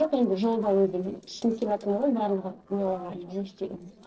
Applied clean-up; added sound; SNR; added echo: neural separator model SepFormer DNS4.